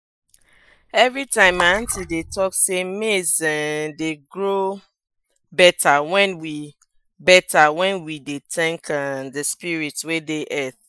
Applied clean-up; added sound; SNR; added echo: classical method Wiener filter.